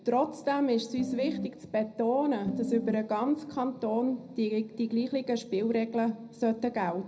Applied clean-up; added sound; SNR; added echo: none; Piano; 4 dB; reverberation time 0.4 s.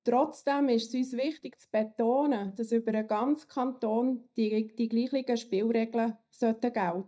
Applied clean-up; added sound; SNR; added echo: neural mask model DeepFilterNet 3.